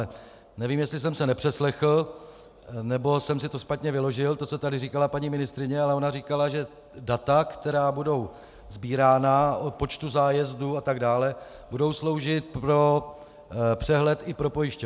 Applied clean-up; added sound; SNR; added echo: none; none; none; none.